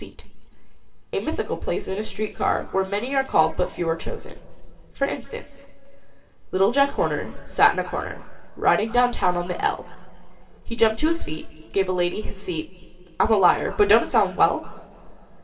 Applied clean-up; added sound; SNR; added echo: none; none; none; reverberation time 2.7 s.